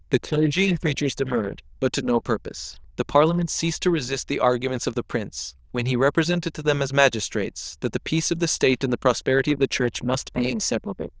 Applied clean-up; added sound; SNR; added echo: neural diffusion model UNIVERSE++.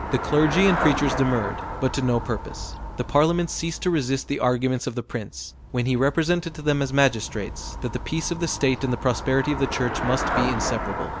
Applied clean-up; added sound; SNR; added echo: none; Traffic noise, roadway noise / Bicycle; 7 dB; none.